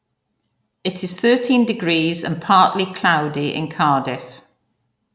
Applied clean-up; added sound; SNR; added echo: none; none; none; none.